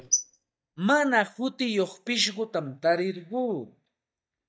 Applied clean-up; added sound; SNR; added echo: neural mask model DeepFilterNet 3.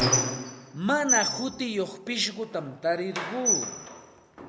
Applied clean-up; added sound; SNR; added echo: none; Squeak; 0 dB; none.